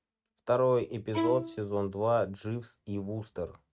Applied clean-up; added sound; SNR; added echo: neural mask model RNNoise.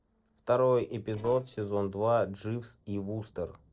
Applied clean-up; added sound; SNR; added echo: neural separator model SepFormer DNS4.